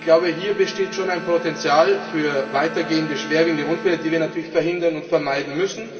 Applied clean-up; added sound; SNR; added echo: none; Bowed string instrument; 15 dB; reverberation time 2.8 s.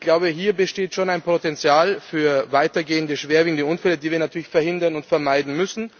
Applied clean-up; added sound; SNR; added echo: none; none; none; none.